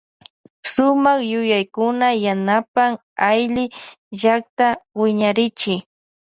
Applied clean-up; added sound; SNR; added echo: none; none; none; none.